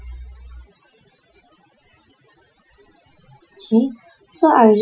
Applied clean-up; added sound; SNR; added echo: classical method Wiener filter.